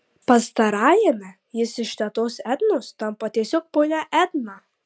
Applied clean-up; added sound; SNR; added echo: none; none; none; none.